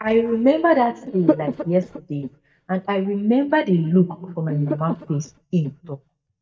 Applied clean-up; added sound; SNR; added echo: neural mask model DeepFilterNet 3.